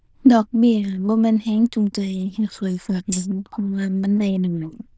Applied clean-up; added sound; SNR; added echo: neural diffusion model UNIVERSE++.